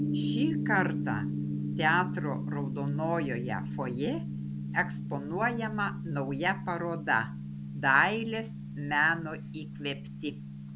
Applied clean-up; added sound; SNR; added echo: none; Gong; 3 dB; none.